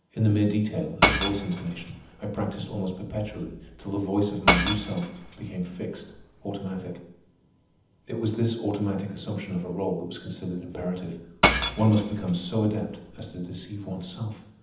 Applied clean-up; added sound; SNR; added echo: none; Shatter / Crushing; 1 dB; reverberation time 0.8 s.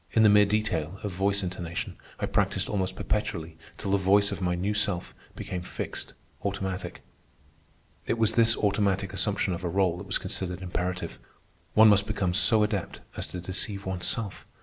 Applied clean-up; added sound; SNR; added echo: none; none; none; none.